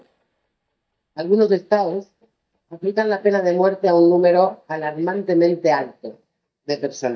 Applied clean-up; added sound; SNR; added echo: neural mask model DeepFilterNet 3.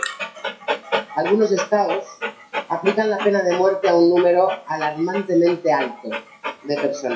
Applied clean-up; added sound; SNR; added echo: classical method WPE with log-MMSE.